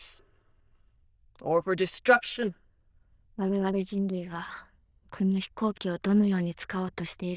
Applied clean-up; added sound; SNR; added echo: neural diffusion model UNIVERSE++.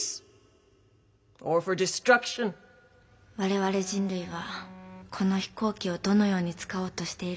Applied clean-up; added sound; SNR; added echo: none; Wind instrument, woodwind instrument; 20 dB; none.